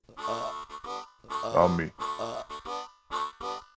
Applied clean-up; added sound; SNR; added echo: none; Burping, eructation + Harmonica; 3 dB; none.